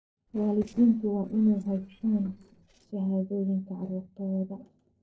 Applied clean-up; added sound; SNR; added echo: neural separator model SepFormer DNS4.